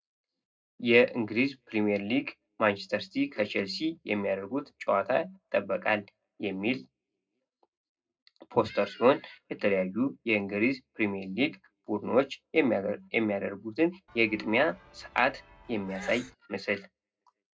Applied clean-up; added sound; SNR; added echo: neural separator model SepFormer DNS4.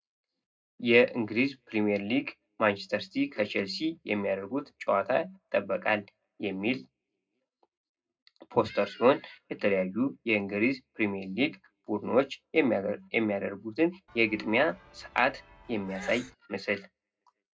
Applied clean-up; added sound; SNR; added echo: none; Sneeze / Church bell; 19 dB; reverberation time 0.2 s.